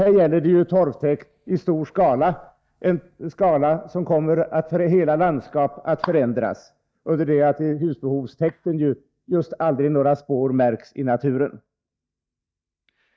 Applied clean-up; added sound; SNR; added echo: neural mask model DeepFilterNet 3.